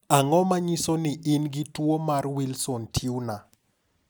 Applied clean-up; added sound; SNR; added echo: none; none; none; none.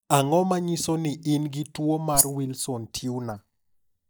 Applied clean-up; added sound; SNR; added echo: neural mask model DeepFilterNet 3.